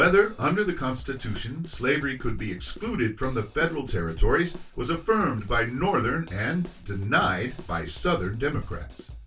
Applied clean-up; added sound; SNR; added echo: none; Drum kit; 18 dB; reverberation time 0.1 s.